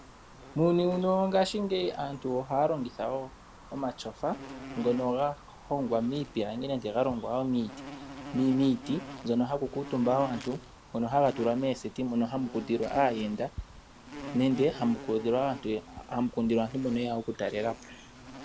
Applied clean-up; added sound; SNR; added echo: none; Insect; 15 dB; none.